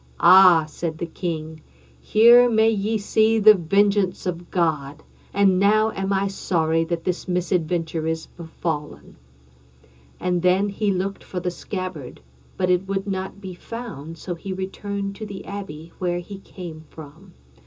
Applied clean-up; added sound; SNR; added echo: none; none; none; reverberation time 0.2 s.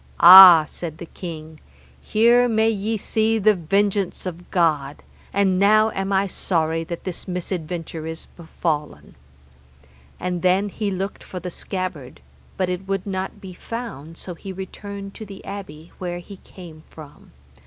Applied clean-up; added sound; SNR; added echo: none; none; none; none.